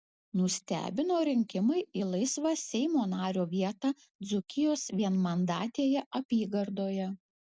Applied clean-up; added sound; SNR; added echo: none; none; none; none.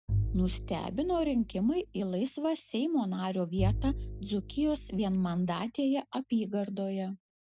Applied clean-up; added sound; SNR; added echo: none; Bowed string instrument; 7 dB; none.